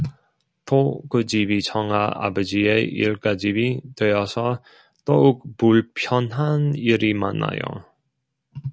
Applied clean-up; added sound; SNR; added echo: none; none; none; none.